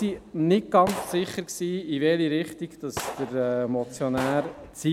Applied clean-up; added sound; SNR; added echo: none; Gunshot, gunfire; 14 dB; none.